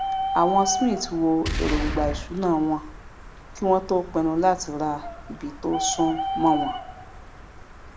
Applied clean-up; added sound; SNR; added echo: none; Boom + Bird; 5 dB; none.